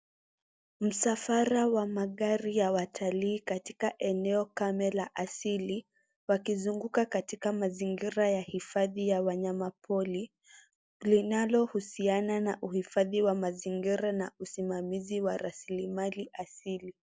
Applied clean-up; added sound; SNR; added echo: none; none; none; none.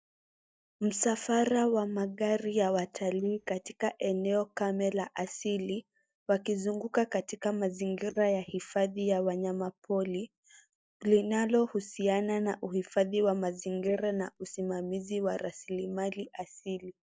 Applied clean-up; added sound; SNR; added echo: neural mask model DeepFilterNet 3.